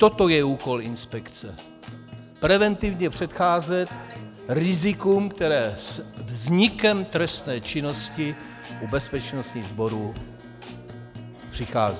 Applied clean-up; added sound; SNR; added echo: none; Guitar; 16 dB; none.